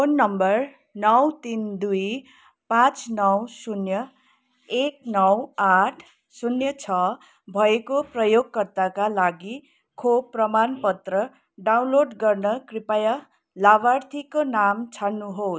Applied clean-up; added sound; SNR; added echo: none; none; none; none.